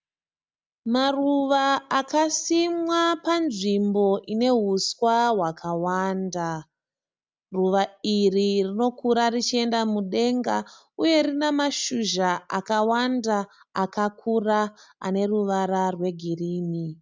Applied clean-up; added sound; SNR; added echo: none; none; none; none.